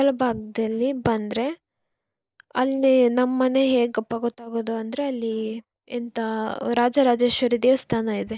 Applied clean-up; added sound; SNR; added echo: neural mask model Resemble Enhance denoiser.